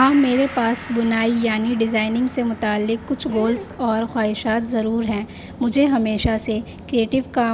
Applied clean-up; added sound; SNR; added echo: none; Gong + Dog; 19 dB; none.